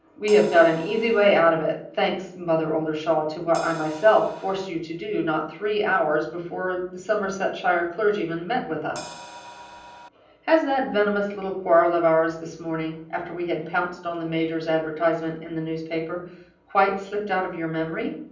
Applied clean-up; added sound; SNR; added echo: none; Crash cymbal; 17 dB; reverberation time 0.6 s.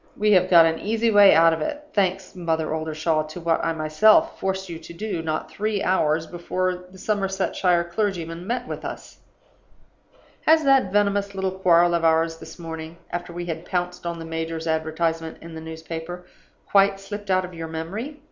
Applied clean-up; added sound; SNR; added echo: none; none; none; none.